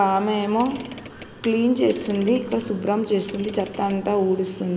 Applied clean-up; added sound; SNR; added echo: none; Mechanisms / Car; 18 dB; none.